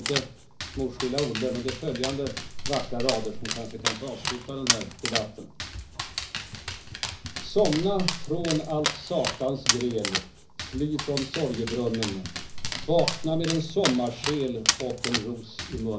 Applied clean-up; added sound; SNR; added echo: none; Dog; 3 dB; reverberation time 0.5 s.